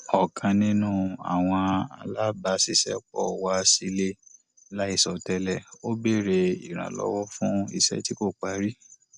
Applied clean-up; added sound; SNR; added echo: none; none; none; none.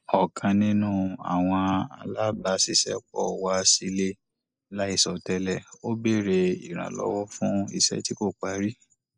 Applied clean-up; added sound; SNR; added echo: neural mask model Resemble Enhance denoiser.